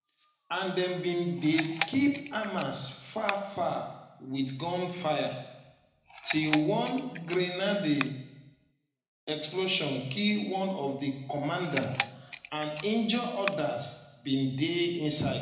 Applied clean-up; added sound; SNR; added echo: none; Camera; 6 dB; reverberation time 0.9 s.